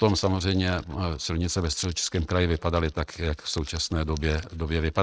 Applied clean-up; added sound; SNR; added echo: neural mask model RNNoise.